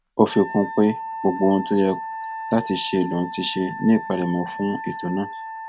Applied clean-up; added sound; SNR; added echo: none; Wind instrument, woodwind instrument; 12 dB; none.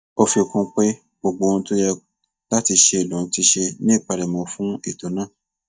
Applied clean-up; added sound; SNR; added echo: neural mask model DeepFilterNet 3.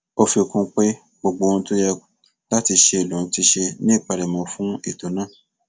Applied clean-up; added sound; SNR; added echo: none; none; none; none.